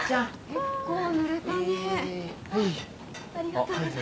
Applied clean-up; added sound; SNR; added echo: none; Water; 17 dB; none.